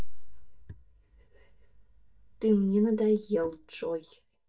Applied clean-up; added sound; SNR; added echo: neural mask model DeepFilterNet 3.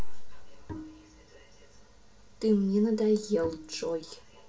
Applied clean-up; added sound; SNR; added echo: none; Bowed string instrument; 16 dB; reverberation time 0.2 s.